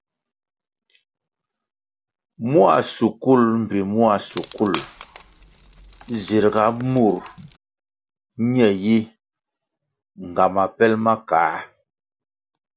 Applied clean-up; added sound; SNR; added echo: none; Wood; 13 dB; none.